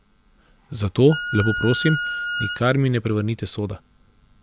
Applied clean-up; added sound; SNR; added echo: none; Wind instrument, woodwind instrument; 7 dB; none.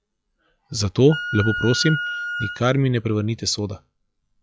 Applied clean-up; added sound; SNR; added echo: classical method log-MMSE.